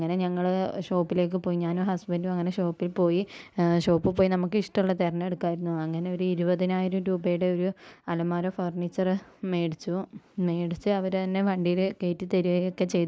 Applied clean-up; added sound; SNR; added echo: neural mask model Resemble Enhance denoiser.